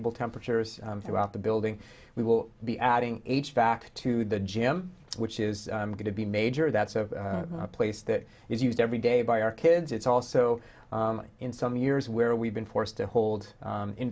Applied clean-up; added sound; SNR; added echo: none; none; none; none.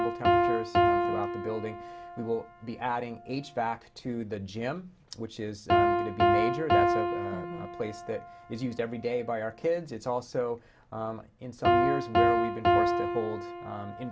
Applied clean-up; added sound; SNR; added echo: none; Piano; -5 dB; none.